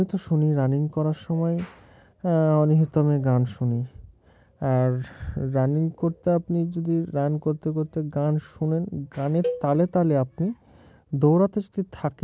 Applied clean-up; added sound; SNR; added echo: none; Cowbell; 11 dB; none.